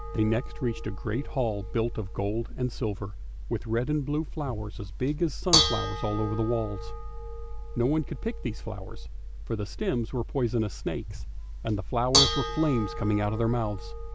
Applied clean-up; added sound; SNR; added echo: none; Dishes, pots, and pans / Bell; 3 dB; none.